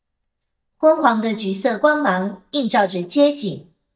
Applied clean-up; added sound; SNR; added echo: neural mask model DeepFilterNet 3.